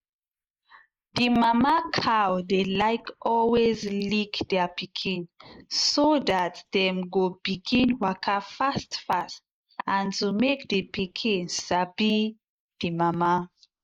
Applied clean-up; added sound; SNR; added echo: neural mask model Resemble Enhance denoiser.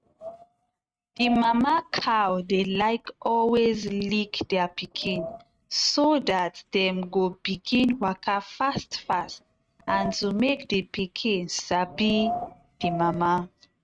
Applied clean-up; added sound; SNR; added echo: neural mask model RNNoise.